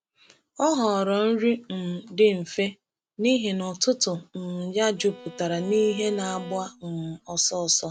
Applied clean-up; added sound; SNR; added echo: none; Bowed string instrument; 17 dB; none.